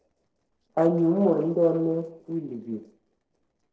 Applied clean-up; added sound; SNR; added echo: neural separator model SepFormer DNS4.